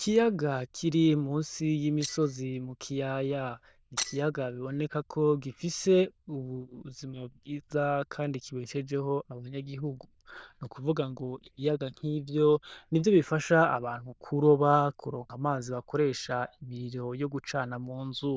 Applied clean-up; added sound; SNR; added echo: neural diffusion model UNIVERSE++.